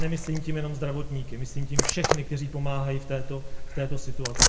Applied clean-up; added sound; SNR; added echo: none; Liquid; -4 dB; reverberation time 0.6 s.